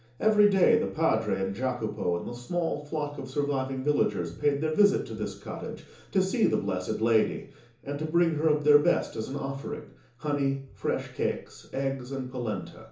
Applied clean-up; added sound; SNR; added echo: none; none; none; reverberation time 0.7 s.